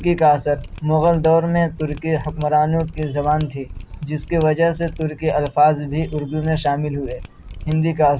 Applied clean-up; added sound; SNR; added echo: none; Mechanisms; 15 dB; none.